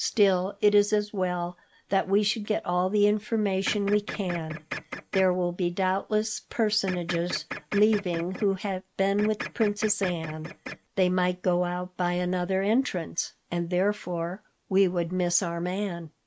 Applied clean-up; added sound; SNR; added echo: neural mask model RNNoise.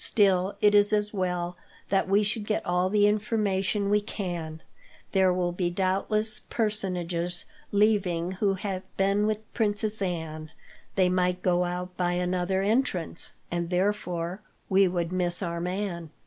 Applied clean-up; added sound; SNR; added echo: none; none; none; none.